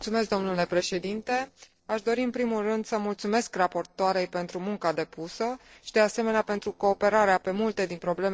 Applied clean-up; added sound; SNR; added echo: neural separator model SepFormer DNS4.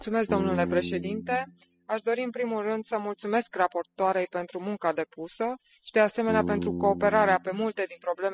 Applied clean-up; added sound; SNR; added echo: classical method spectral subtraction.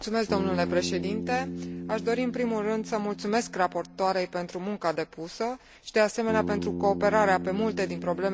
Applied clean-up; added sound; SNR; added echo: none; Bass guitar; 8 dB; none.